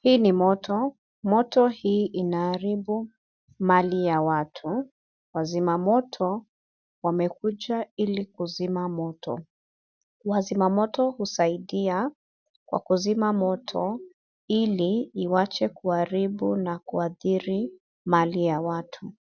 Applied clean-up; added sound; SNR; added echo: none; none; none; none.